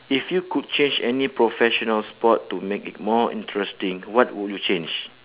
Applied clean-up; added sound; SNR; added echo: none; none; none; none.